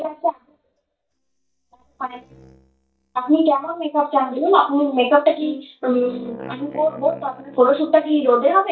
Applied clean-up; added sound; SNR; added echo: neural mask model DeepFilterNet 3.